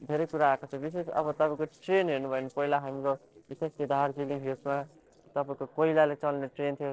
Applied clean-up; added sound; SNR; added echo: neural separator model SepFormer DNS4.